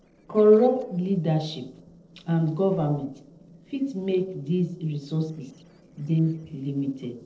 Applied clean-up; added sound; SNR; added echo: neural separator model SepFormer DNS4.